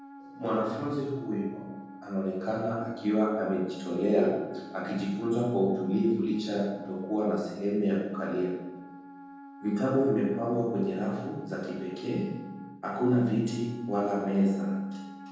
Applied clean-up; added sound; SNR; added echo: none; Wind instrument, woodwind instrument; 18 dB; reverberation time 1.2 s.